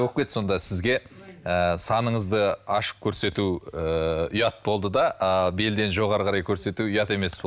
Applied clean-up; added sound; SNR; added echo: none; none; none; none.